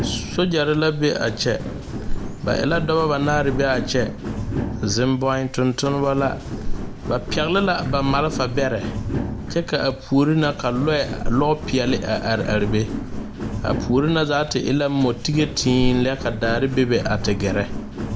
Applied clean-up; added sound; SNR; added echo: none; Walk, footsteps; 6 dB; none.